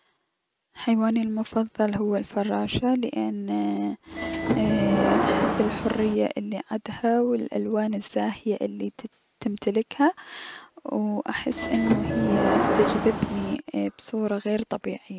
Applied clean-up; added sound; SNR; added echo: none; Subway, metro, underground / Sliding door; -1 dB; none.